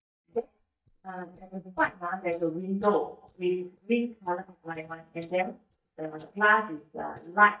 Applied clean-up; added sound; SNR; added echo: neural mask model DeepFilterNet 3.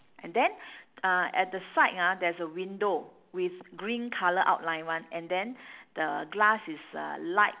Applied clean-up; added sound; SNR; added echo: none; none; none; none.